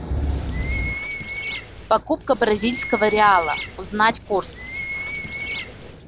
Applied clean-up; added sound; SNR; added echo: none; Bird; 9 dB; none.